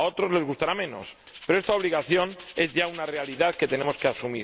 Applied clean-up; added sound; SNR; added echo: none; Rattle (instrument); 17 dB; none.